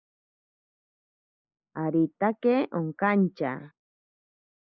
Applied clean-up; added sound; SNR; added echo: neural mask model Resemble Enhance denoiser.